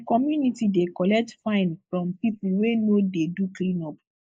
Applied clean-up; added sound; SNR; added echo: neural mask model Resemble Enhance denoiser.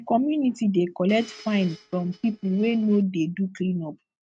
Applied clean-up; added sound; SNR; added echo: neural mask model RNNoise.